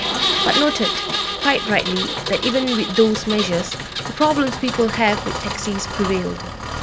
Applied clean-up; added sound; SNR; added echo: none; Engine; 3 dB; none.